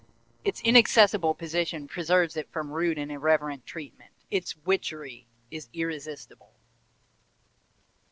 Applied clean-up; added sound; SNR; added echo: neural separator model SepFormer DNS4.